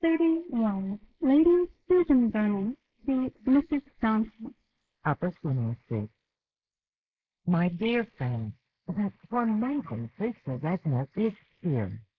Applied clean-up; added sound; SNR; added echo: neural mask model Resemble Enhance denoiser.